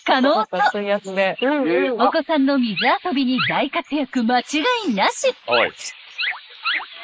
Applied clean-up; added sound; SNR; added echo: neural mask model Resemble Enhance denoiser.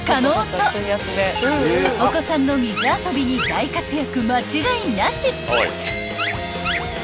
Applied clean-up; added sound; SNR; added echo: none; Bowed string instrument; 15 dB; none.